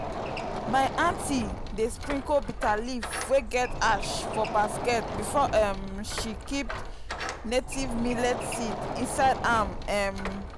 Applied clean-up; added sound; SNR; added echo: none; Door; 5 dB; none.